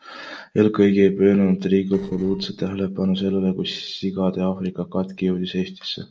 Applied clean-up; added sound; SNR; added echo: neural separator model SepFormer DNS4.